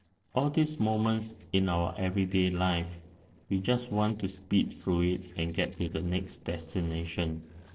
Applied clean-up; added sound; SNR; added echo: neural separator model SepFormer DNS4.